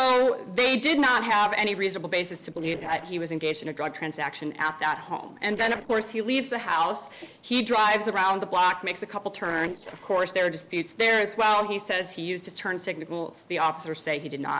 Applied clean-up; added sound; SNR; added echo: neural separator model SepFormer DNS4.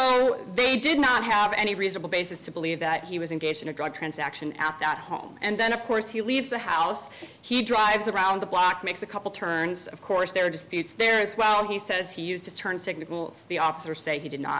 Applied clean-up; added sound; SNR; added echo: none; none; none; none.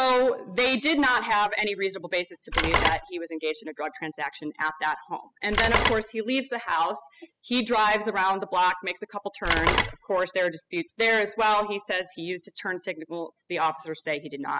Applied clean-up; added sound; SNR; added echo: classical method spectral subtraction.